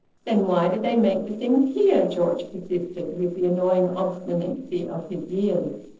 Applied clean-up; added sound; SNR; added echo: neural separator model SepFormer DNS4.